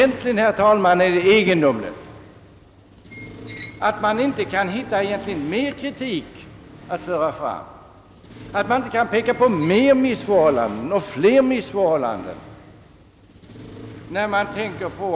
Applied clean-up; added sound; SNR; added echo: none; Squeak + Accelerating, revving, vroom; 17 dB; none.